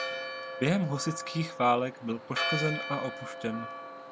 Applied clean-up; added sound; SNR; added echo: none; Church bell; 5 dB; none.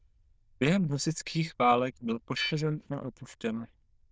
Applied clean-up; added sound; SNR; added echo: neural diffusion model UNIVERSE++.